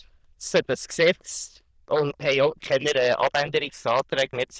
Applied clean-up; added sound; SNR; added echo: neural diffusion model UNIVERSE++.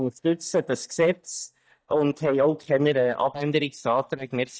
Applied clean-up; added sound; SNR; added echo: neural mask model DeepFilterNet 3.